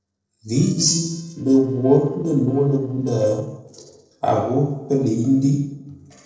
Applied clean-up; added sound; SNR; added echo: neural separator model SepFormer DNS4.